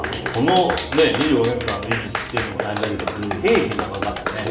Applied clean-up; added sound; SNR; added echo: none; Clapping; 6 dB; reverberation time 0.8 s.